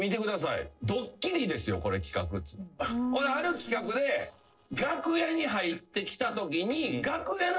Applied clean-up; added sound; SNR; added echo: neural separator model SepFormer DNS4.